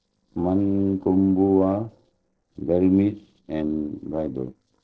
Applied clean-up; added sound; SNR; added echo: neural separator model SepFormer DNS4.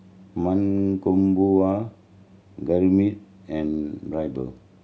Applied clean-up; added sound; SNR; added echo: none; none; none; none.